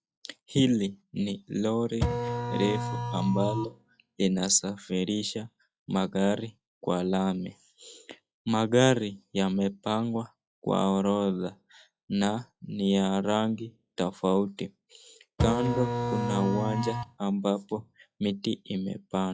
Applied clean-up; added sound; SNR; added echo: classical method log-MMSE.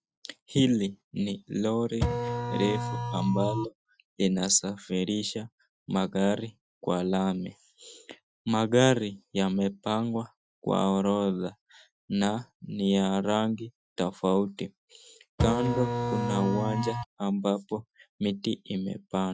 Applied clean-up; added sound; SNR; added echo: classical method Wiener filter.